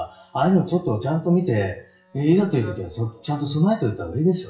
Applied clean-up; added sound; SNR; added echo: classical method WPE with log-MMSE.